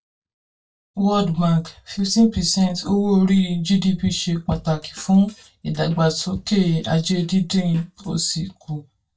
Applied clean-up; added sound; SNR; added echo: neural mask model DeepFilterNet 3.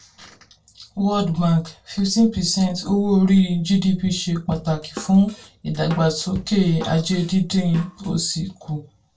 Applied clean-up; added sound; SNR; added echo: neural separator model SepFormer DNS4.